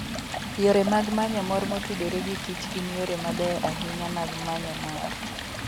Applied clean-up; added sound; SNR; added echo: none; Stream; 5 dB; none.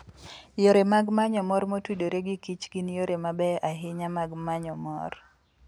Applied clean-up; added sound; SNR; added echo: none; none; none; none.